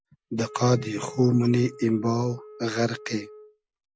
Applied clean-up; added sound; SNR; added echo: none; Wind instrument, woodwind instrument; 19 dB; none.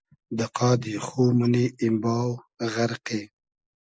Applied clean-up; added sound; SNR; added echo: neural mask model Resemble Enhance denoiser.